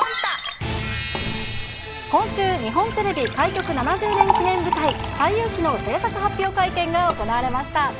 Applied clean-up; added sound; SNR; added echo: none; Liquid; 7 dB; none.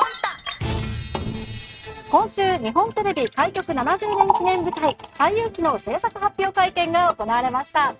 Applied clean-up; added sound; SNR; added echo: neural mask model RNNoise.